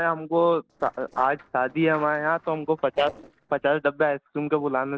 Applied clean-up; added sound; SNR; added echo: neural separator model SepFormer DNS4.